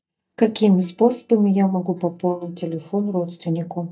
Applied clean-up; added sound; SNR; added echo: neural mask model DeepFilterNet 3.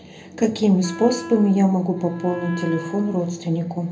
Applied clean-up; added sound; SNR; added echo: none; Wind instrument, woodwind instrument; 14 dB; reverberation time 0.3 s.